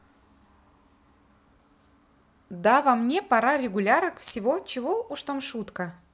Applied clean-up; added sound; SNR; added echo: none; none; none; none.